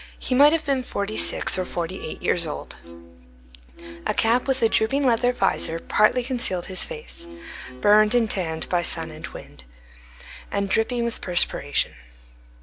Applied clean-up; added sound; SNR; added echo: none; Bowed string instrument; 19 dB; none.